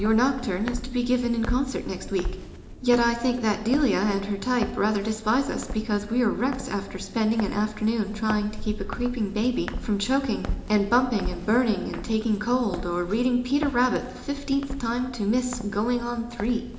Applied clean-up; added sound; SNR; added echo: none; Walk, footsteps; 10 dB; reverberation time 0.8 s.